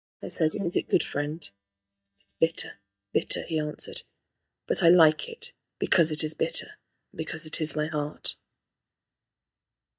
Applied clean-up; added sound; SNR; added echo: neural mask model DeepFilterNet 3.